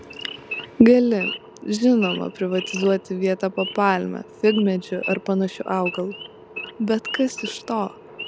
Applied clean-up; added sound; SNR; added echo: none; Idling / Wild animals; 13 dB; none.